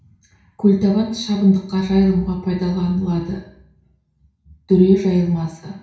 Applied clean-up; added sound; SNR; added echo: none; none; none; reverberation time 0.6 s.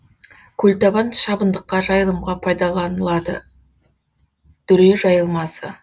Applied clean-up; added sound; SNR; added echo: none; none; none; none.